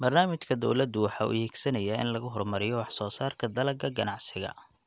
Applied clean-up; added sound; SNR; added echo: none; none; none; none.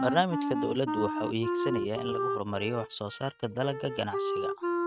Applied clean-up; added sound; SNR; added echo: neural mask model RNNoise.